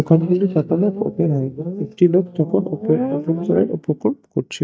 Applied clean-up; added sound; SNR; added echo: neural mask model DeepFilterNet 3.